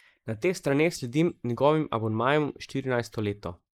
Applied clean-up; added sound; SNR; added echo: neural mask model Resemble Enhance denoiser.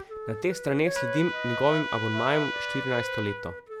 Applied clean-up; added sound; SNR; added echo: none; Wind instrument, woodwind instrument + Trumpet; 5 dB; none.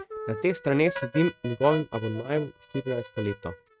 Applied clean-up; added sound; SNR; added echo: neural mask model RNNoise.